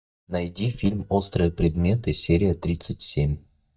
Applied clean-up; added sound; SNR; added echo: neural mask model DeepFilterNet 3.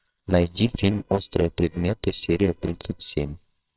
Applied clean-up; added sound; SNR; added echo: neural separator model SepFormer WHAMR!.